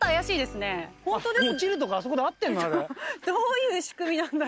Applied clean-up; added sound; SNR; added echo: none; none; none; none.